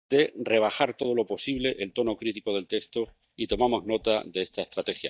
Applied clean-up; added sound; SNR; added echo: neural mask model DeepFilterNet 3.